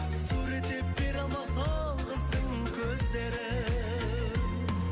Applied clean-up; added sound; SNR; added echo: none; none; none; none.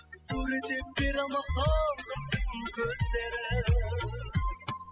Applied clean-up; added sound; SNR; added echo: classical method spectral subtraction.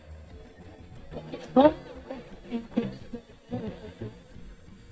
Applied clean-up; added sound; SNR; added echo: neural mask model DeepFilterNet 3.